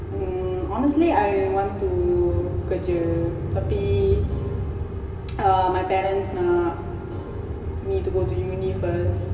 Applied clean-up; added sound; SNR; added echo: none; Keyboard (musical); 20 dB; reverberation time 2.4 s.